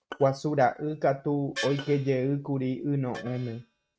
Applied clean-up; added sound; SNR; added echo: neural mask model RNNoise.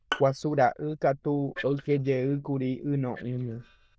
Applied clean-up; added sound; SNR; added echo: neural diffusion model UNIVERSE++.